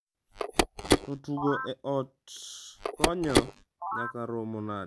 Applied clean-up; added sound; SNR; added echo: none; Telephone; -3 dB; none.